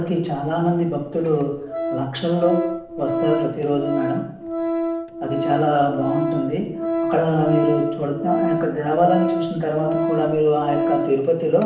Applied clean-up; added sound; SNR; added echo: none; Organ; 3 dB; reverberation time 0.8 s.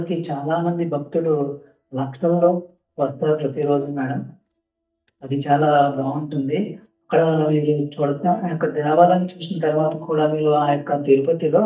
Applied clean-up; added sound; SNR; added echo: neural mask model DeepFilterNet 3.